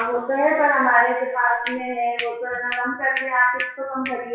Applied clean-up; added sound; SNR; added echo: classical method WPE with log-MMSE.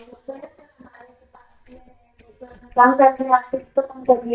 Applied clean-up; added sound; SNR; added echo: neural mask model DeepFilterNet 3.